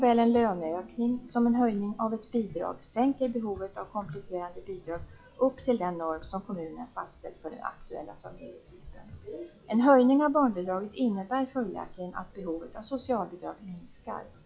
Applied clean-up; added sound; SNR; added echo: classical method log-MMSE.